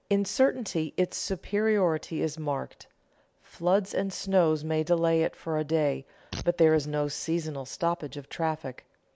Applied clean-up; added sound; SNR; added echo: none; Fart; 16 dB; none.